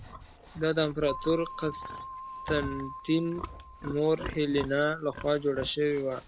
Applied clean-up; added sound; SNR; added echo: none; Livestock, farm animals, working animals + Keyboard (musical); 11 dB; none.